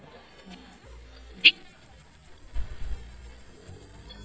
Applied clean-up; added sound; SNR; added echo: neural mask model DeepFilterNet 3.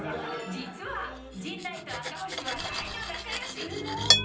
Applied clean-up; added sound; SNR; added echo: none; Cutlery, silverware; -3 dB; reverberation time 0.6 s.